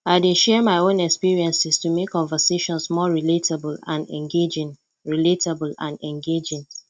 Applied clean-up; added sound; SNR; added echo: none; none; none; none.